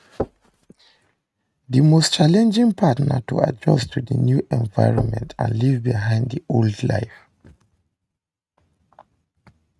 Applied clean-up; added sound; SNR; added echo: neural mask model RNNoise.